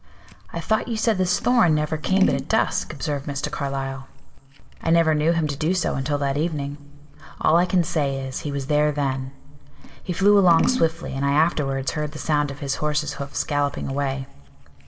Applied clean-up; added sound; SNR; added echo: none; Scissors; 15 dB; reverberation time 0.9 s.